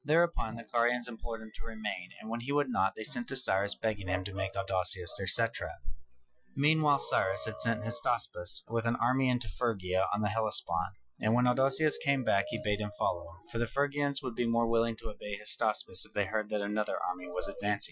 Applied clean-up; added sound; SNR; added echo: classical method Wiener filter.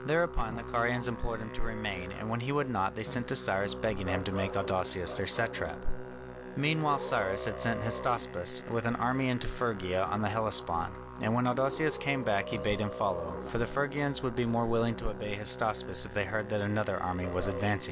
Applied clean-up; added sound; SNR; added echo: none; Musical instrument; 9 dB; none.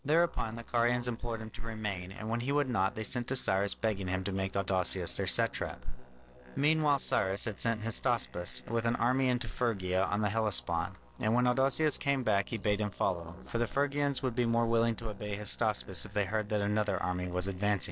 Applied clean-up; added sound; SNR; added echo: neural separator model SepFormer DNS4.